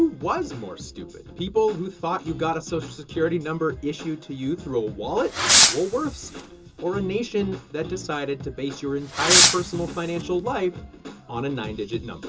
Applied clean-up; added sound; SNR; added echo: none; Fireworks; -5 dB; reverberation time 0.2 s.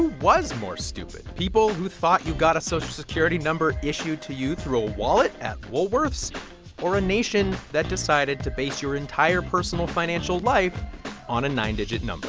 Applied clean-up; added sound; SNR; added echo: none; none; none; none.